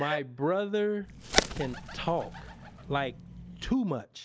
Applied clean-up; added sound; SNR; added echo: none; Bird; 3 dB; none.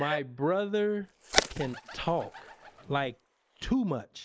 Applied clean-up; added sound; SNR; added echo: neural mask model Resemble Enhance denoiser.